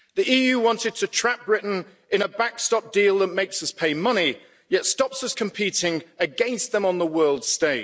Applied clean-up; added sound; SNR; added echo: none; none; none; none.